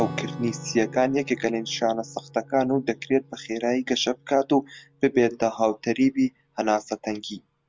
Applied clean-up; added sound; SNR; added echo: none; Acoustic guitar / Strum; 18 dB; none.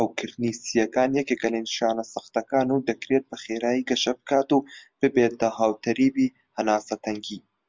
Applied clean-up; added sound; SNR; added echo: none; none; none; none.